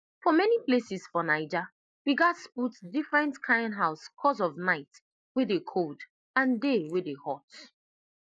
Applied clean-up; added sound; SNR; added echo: neural mask model Resemble Enhance denoiser.